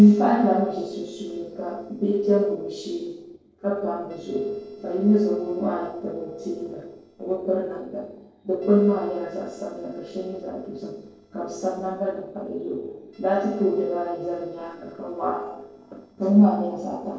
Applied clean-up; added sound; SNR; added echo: neural separator model SepFormer DNS4.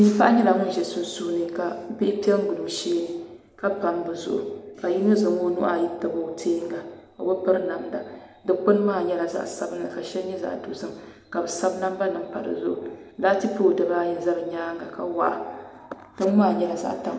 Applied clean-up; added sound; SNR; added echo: none; none; none; none.